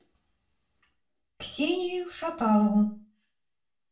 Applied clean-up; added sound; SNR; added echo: none; none; none; reverberation time 0.3 s.